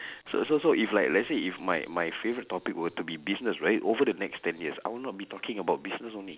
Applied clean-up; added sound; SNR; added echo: none; none; none; none.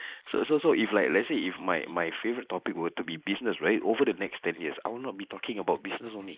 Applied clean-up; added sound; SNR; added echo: neural mask model Resemble Enhance denoiser.